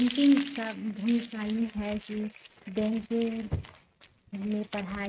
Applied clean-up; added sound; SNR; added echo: neural mask model RNNoise.